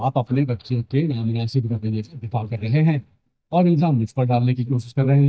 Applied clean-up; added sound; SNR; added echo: neural mask model DeepFilterNet 3.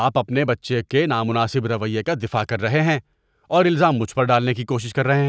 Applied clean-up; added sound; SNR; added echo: none; none; none; none.